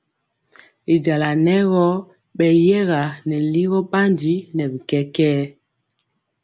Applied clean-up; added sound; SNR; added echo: none; none; none; none.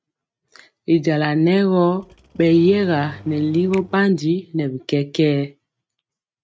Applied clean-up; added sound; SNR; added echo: neural mask model RNNoise.